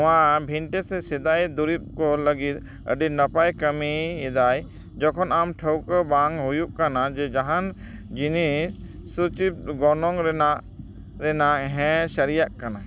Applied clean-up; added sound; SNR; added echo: none; none; none; none.